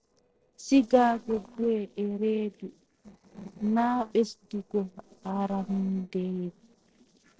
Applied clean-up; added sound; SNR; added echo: neural separator model SepFormer DNS4.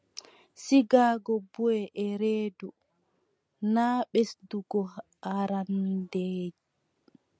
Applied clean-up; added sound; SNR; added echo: none; none; none; none.